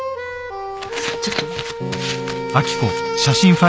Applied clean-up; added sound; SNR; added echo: none; none; none; none.